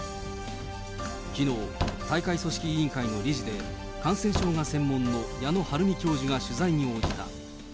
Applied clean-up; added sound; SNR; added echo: none; Slam; 10 dB; none.